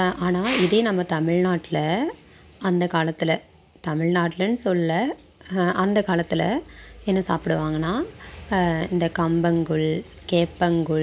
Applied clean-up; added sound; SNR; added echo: none; none; none; none.